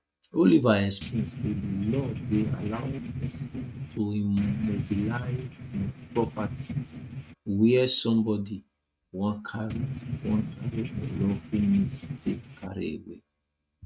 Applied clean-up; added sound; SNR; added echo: neural mask model RNNoise.